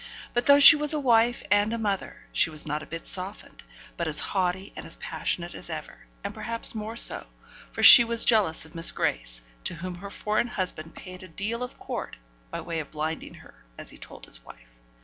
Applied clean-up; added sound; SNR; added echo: none; none; none; none.